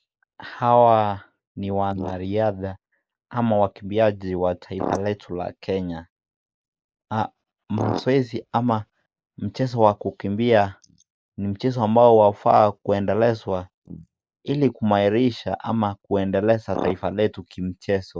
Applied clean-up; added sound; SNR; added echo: neural mask model Resemble Enhance denoiser.